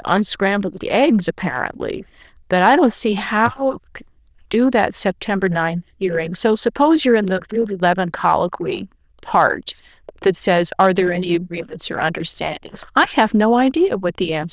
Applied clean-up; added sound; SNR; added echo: neural diffusion model UNIVERSE++.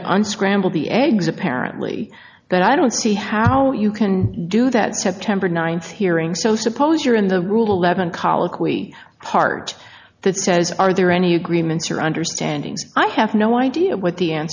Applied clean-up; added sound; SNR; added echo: none; none; none; none.